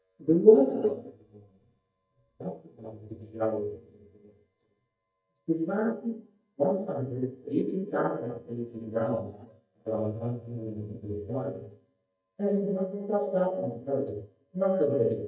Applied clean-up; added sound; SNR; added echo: neural mask model DeepFilterNet 3.